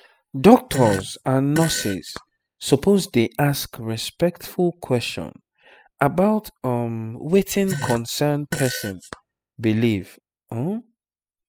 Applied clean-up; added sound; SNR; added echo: classical method spectral subtraction.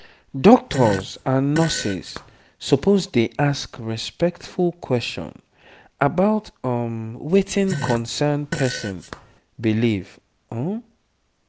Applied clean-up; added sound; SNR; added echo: none; Fart; 9 dB; none.